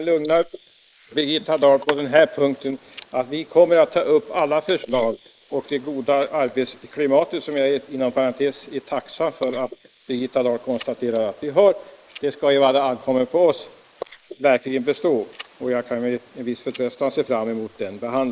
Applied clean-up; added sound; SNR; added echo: neural mask model Resemble Enhance denoiser.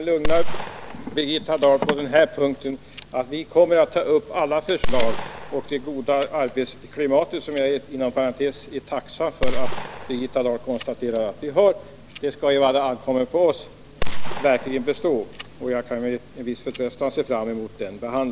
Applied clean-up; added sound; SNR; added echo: none; Gunshot, gunfire; 3 dB; none.